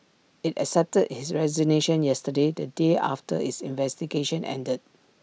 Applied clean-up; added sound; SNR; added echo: none; none; none; none.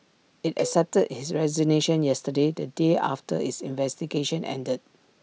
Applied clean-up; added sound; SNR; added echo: none; Cowbell; 14 dB; none.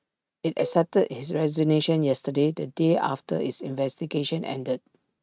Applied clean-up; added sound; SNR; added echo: neural mask model RNNoise.